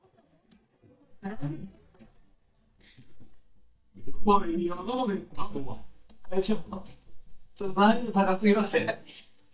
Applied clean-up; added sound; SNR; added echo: neural mask model DeepFilterNet 3.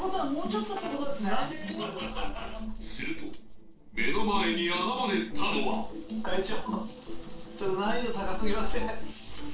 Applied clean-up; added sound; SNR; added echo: neural separator model SepFormer DNS4.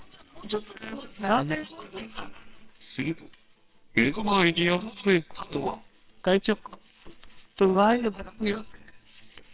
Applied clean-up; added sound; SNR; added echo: neural separator model SepFormer WHAMR!.